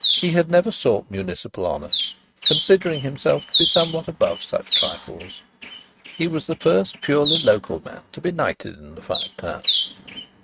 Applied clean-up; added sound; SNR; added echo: neural mask model RNNoise.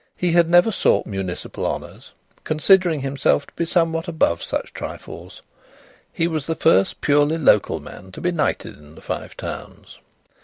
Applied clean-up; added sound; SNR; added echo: none; none; none; none.